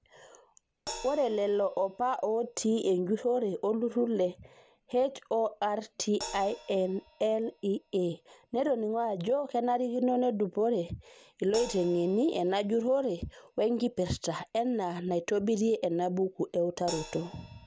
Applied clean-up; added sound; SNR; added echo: none; Crash cymbal; 20 dB; none.